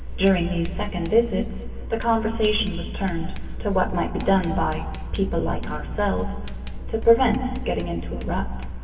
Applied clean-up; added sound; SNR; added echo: none; Writing; 19 dB; reverberation time 2.2 s.